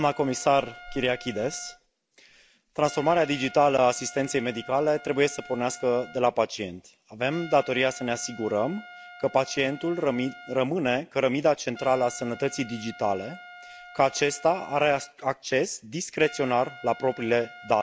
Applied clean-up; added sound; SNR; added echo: none; Trumpet; 19 dB; none.